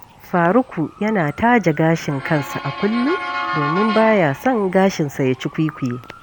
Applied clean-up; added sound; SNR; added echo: none; Motor vehicle (road) / Siren; 11 dB; none.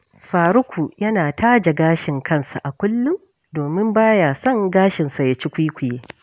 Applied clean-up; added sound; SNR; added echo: none; none; none; none.